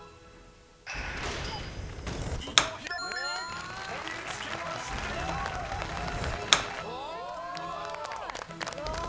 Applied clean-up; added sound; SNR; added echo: none; Fire; -1 dB; none.